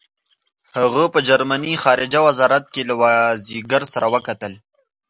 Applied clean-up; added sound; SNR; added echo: none; none; none; none.